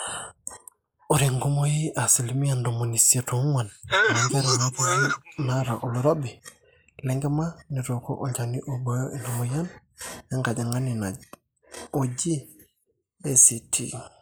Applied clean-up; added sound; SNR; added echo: neural mask model Resemble Enhance denoiser.